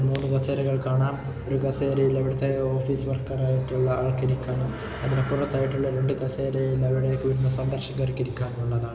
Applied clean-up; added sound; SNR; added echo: none; none; none; none.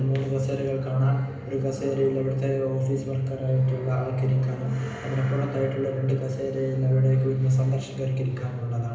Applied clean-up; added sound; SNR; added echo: none; none; none; reverberation time 0.8 s.